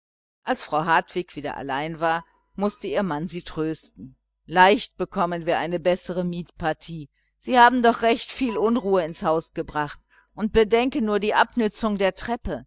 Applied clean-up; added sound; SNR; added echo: neural mask model DeepFilterNet 3.